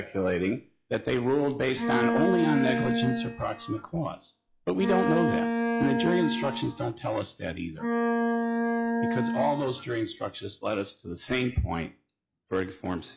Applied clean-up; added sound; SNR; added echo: classical method log-MMSE.